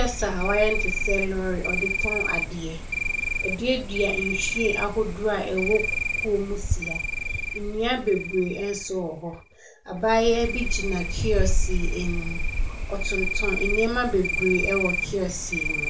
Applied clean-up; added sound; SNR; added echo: none; Cricket; 0 dB; reverberation time 0.2 s.